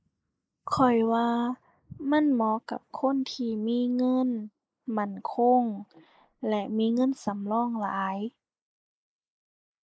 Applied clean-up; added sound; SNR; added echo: neural mask model Resemble Enhance denoiser.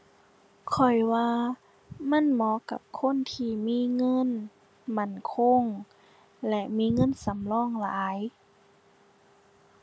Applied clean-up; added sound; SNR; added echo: none; none; none; none.